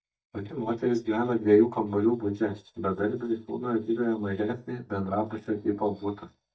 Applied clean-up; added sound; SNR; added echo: neural mask model DeepFilterNet 3.